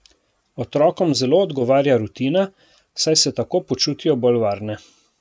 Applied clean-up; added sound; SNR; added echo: none; none; none; none.